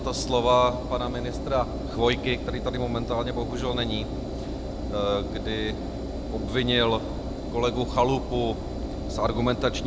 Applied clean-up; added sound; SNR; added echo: none; Engine; 4 dB; none.